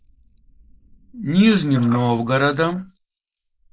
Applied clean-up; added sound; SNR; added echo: neural mask model Resemble Enhance denoiser.